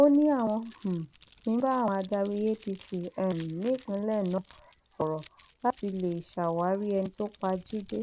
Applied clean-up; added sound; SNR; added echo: none; Keys jangling; 11 dB; none.